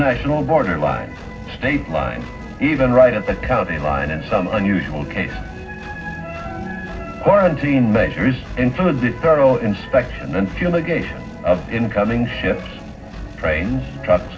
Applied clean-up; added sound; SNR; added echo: none; Engine; 15 dB; reverberation time 0.4 s.